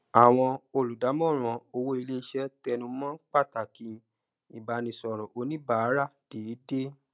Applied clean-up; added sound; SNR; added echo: none; none; none; none.